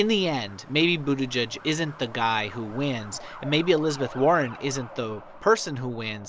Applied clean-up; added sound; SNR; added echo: none; Truck; 18 dB; none.